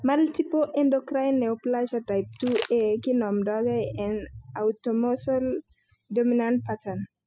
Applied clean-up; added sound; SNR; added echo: classical method spectral subtraction.